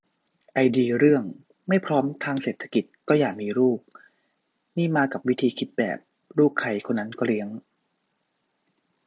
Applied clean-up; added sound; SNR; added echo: none; none; none; none.